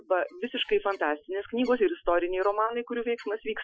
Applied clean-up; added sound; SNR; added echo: classical method Wiener filter.